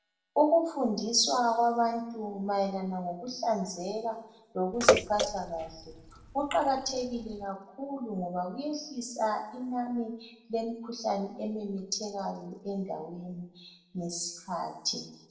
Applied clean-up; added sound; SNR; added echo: none; Bathtub (filling or washing) / Water / Splash, splatter; 0 dB; reverberation time 0.6 s.